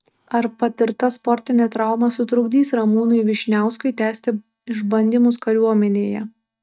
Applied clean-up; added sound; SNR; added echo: neural mask model DeepFilterNet 3.